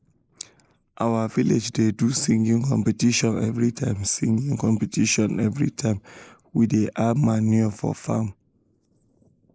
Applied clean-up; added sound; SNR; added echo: neural mask model Resemble Enhance denoiser.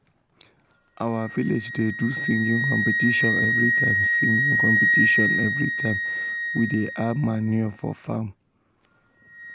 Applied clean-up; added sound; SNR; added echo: none; Wind instrument, woodwind instrument; -1 dB; none.